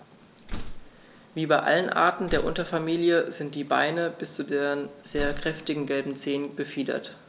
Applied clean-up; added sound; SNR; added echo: none; Slam; 9 dB; none.